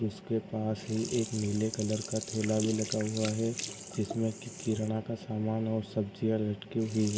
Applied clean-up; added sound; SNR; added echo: none; Sink (filling or washing); 12 dB; reverberation time 2.3 s.